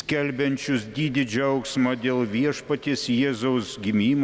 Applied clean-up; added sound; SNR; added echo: none; none; none; none.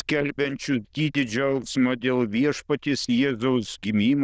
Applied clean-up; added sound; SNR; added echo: neural diffusion model UNIVERSE++.